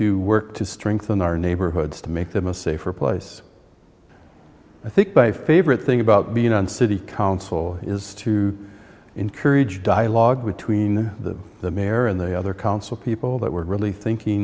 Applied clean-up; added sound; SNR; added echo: none; none; none; none.